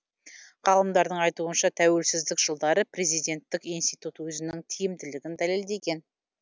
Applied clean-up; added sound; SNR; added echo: none; none; none; none.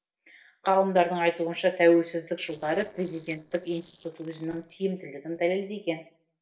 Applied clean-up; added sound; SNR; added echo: neural separator model SepFormer DNS4.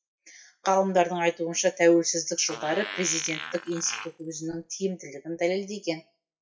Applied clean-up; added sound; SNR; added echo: classical method WPE with log-MMSE.